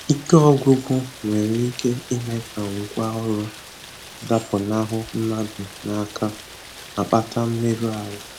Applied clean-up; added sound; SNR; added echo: none; Rain; 17 dB; none.